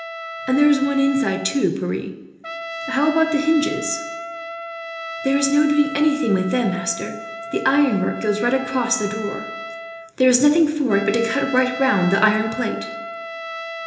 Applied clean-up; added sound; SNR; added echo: none; Trumpet; 11 dB; reverberation time 1.0 s.